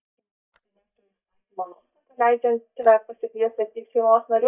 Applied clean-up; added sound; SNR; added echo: neural mask model DeepFilterNet 3.